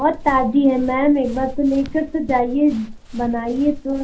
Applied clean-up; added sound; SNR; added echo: none; Run; 15 dB; reverberation time 0.3 s.